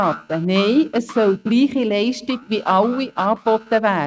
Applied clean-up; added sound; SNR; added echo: neural mask model RNNoise.